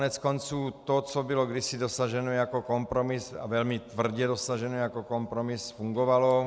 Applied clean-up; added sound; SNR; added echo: none; none; none; none.